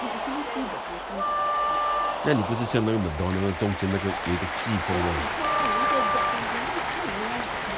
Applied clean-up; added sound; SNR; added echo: none; Wind instrument, woodwind instrument + Cheering; -2 dB; none.